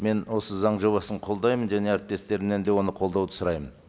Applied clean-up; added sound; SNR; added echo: none; none; none; none.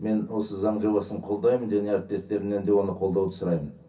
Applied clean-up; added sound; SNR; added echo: none; none; none; reverberation time 0.3 s.